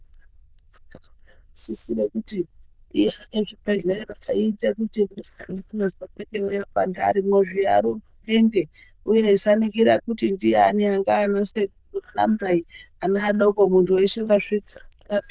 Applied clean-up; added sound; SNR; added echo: neural diffusion model UNIVERSE++.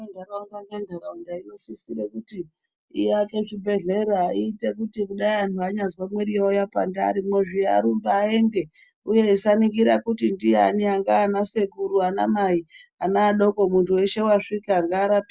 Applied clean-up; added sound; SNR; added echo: none; none; none; none.